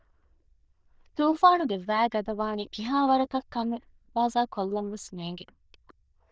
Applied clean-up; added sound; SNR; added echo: neural diffusion model UNIVERSE++.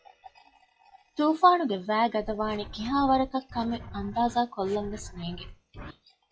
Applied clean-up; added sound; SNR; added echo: classical method log-MMSE.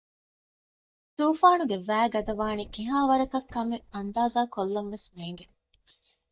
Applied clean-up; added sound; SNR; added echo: neural mask model DeepFilterNet 3.